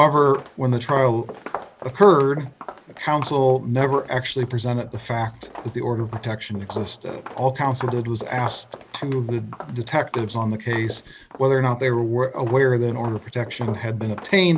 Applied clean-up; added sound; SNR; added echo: none; Walk, footsteps; 16 dB; none.